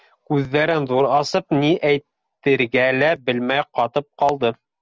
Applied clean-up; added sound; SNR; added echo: none; none; none; none.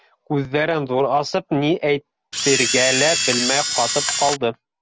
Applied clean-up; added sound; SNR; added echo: none; Camera; 0 dB; none.